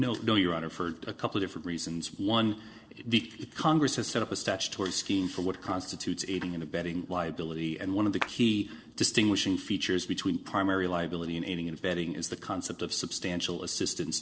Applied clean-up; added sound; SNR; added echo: neural separator model SepFormer DNS4.